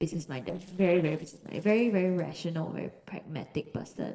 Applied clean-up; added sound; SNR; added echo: neural separator model SepFormer DNS4.